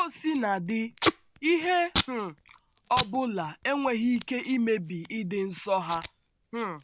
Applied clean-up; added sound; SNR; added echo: none; Packing tape, duct tape; 8 dB; none.